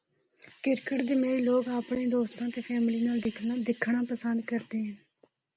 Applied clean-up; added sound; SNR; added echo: none; none; none; none.